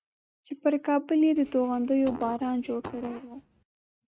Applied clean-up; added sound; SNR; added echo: neural mask model RNNoise.